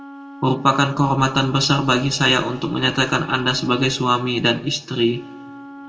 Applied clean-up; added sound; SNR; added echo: none; Wind instrument, woodwind instrument; 19 dB; reverberation time 1.1 s.